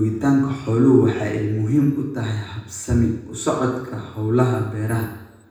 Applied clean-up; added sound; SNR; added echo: none; none; none; reverberation time 0.9 s.